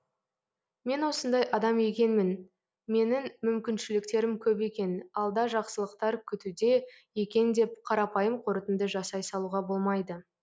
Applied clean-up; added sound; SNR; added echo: none; none; none; none.